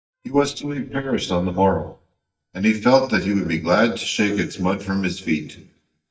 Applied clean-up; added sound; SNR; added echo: neural mask model DeepFilterNet 3.